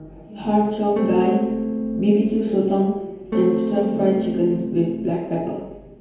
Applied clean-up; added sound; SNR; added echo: none; Electric guitar / Strum; 3 dB; reverberation time 1.0 s.